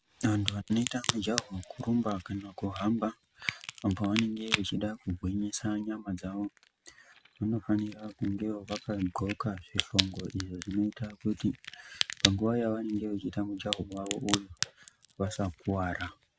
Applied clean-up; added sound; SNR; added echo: none; Crack; 7 dB; none.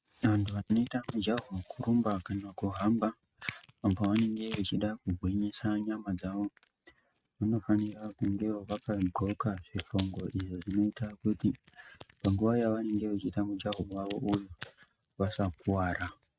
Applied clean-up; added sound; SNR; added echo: neural mask model RNNoise.